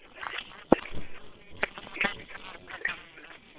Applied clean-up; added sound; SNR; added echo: neural separator model SepFormer WHAM!.